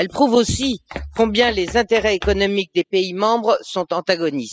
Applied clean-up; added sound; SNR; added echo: classical method spectral subtraction.